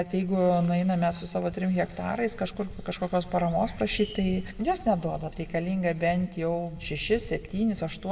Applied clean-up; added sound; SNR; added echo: none; Bird; 18 dB; reverberation time 1.2 s.